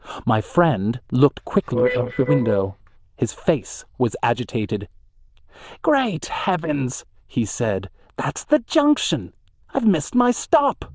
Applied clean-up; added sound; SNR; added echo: neural diffusion model UNIVERSE++.